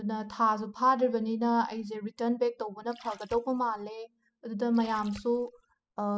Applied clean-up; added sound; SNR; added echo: classical method spectral subtraction.